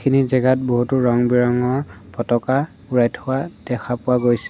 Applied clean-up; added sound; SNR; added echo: none; none; none; none.